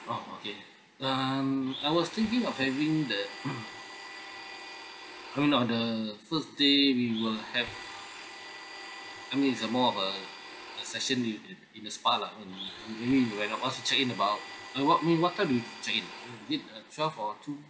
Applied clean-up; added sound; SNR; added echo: none; Domestic sounds, home sounds; 14 dB; none.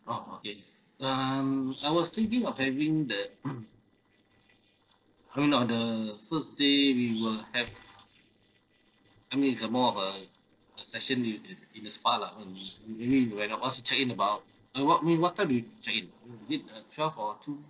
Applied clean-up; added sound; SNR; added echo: neural separator model SepFormer DNS4.